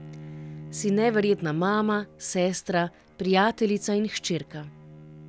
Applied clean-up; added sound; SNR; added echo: none; Bowed string instrument; 18 dB; none.